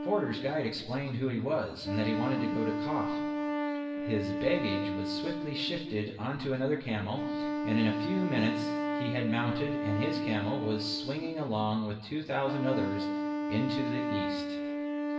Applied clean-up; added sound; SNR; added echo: none; Wind instrument, woodwind instrument; 1 dB; reverberation time 1.0 s.